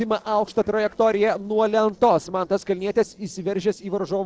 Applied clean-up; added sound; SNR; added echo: neural separator model SepFormer DNS4.